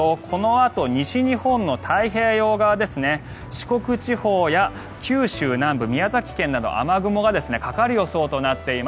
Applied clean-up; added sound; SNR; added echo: none; none; none; none.